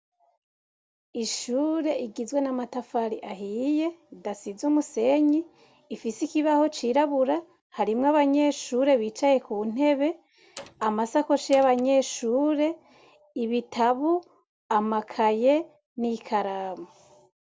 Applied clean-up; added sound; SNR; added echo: none; Door; 19 dB; none.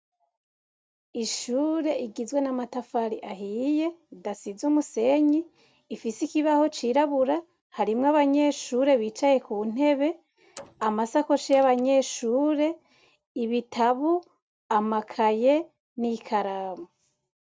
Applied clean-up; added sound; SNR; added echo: neural mask model RNNoise.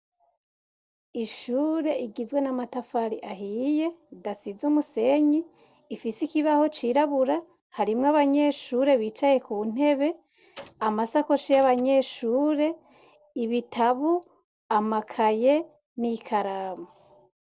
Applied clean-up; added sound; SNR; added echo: neural separator model SepFormer DNS4.